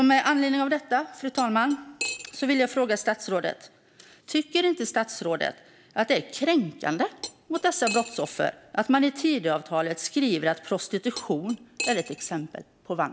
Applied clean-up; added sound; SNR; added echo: none; Cutlery, silverware; 12 dB; none.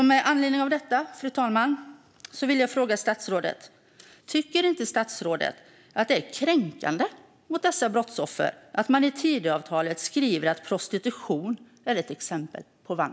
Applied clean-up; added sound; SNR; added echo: none; none; none; none.